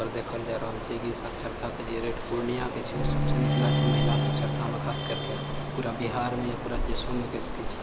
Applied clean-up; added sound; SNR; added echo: none; Bowed string instrument + Subway, metro, underground; -2 dB; none.